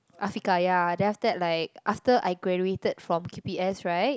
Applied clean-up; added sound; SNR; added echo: none; none; none; none.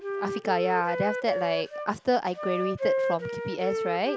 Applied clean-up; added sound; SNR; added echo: none; Wind instrument, woodwind instrument; 2 dB; none.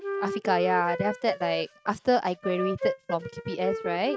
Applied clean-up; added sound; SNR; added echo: neural mask model RNNoise.